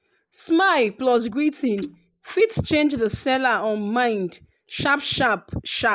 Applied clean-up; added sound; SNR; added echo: neural mask model Resemble Enhance denoiser.